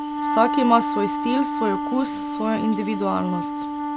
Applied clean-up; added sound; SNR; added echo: none; Wind instrument, woodwind instrument; 3 dB; none.